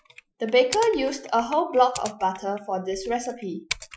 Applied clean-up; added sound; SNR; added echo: classical method Wiener filter.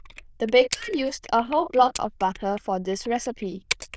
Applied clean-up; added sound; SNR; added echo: neural diffusion model UNIVERSE++.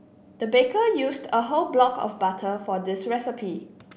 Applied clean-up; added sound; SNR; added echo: none; none; none; none.